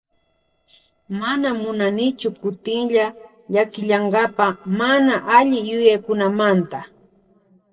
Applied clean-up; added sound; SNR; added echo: neural separator model SepFormer DNS4.